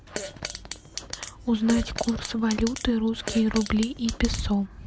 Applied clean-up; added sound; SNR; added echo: none; Fart; 11 dB; none.